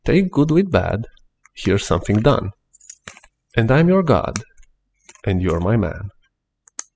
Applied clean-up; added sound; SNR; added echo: classical method spectral subtraction.